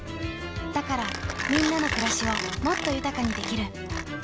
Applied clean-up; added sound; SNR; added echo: none; Mechanisms; 5 dB; none.